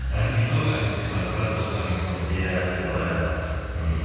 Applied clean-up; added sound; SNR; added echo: none; none; none; reverberation time 2.2 s.